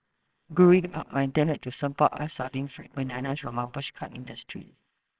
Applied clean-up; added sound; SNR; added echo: neural separator model SepFormer WHAMR!.